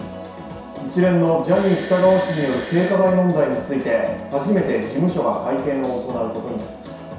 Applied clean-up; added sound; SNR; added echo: none; Bell / Doorbell; 6 dB; reverberation time 0.7 s.